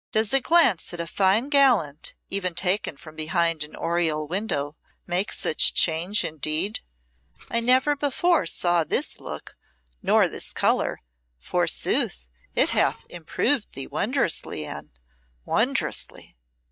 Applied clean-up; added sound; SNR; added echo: neural mask model DeepFilterNet 3.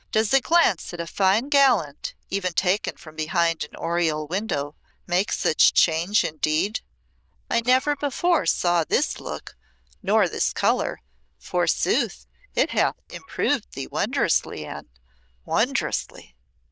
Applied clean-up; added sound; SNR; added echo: neural diffusion model UNIVERSE++.